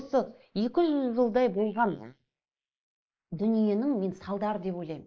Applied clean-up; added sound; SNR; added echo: neural mask model Resemble Enhance denoiser.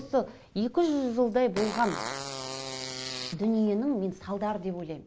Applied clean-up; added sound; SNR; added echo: none; Fart; 10 dB; none.